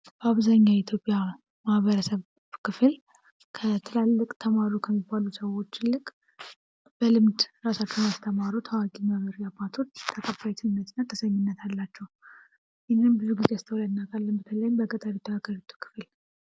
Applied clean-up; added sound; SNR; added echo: none; none; none; none.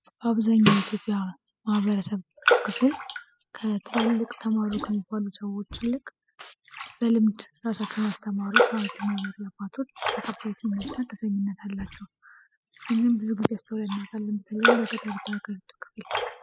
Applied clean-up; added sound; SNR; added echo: classical method spectral subtraction.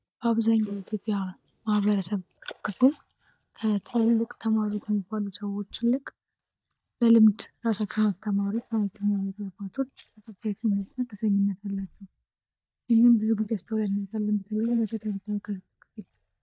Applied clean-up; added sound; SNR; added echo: neural mask model DeepFilterNet 3.